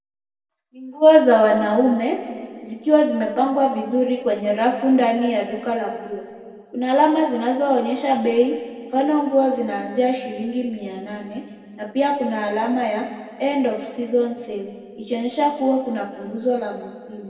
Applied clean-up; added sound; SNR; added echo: none; none; none; reverberation time 1.9 s.